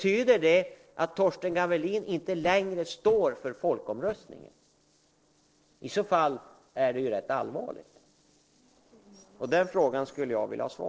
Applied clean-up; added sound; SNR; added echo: neural separator model SepFormer DNS4.